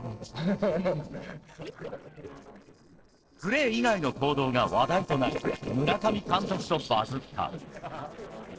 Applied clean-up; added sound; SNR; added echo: neural separator model SepFormer DNS4.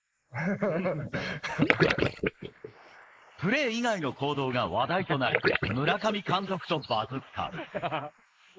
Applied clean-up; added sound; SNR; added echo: neural mask model Resemble Enhance denoiser.